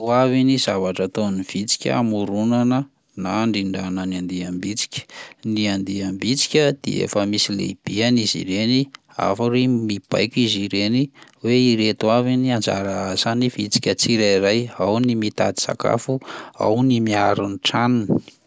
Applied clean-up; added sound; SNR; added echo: none; none; none; none.